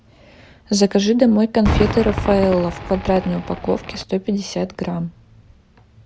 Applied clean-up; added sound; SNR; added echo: none; Cheering / Fireworks; 9 dB; none.